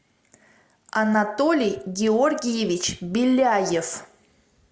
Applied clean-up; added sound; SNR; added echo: none; none; none; none.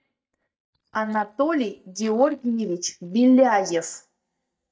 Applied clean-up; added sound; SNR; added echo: neural mask model DeepFilterNet 3.